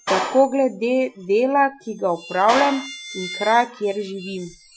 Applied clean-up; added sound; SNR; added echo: classical method Wiener filter.